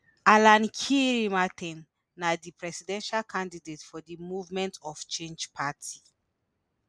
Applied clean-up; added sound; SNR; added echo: none; none; none; none.